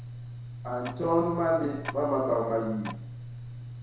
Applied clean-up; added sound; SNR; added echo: none; Tick-tock; 10 dB; reverberation time 0.7 s.